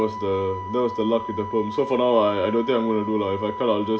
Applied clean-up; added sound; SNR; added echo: none; Wind instrument, woodwind instrument; 10 dB; none.